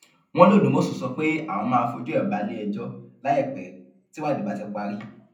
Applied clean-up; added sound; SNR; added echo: none; none; none; reverberation time 0.6 s.